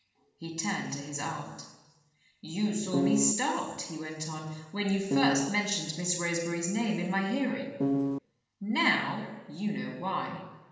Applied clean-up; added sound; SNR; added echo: none; Piano; -5 dB; reverberation time 1.1 s.